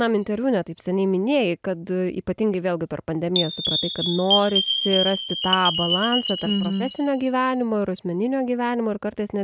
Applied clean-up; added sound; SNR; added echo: none; Chime; 6 dB; none.